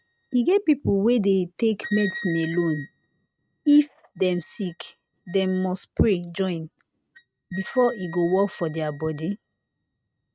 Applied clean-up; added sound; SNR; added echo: neural mask model RNNoise.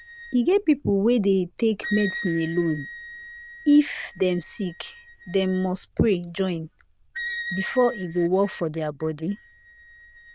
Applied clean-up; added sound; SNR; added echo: neural diffusion model UNIVERSE++.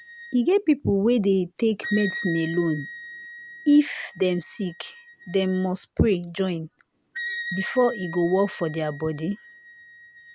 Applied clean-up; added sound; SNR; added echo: none; Wind instrument, woodwind instrument; 14 dB; none.